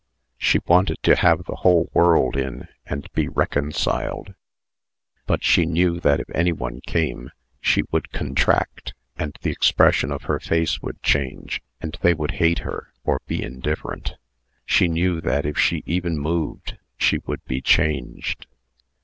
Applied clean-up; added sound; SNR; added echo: none; none; none; none.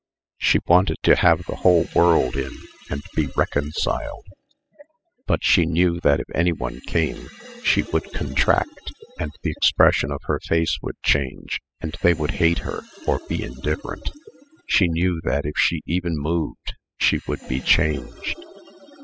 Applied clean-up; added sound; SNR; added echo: classical method spectral subtraction.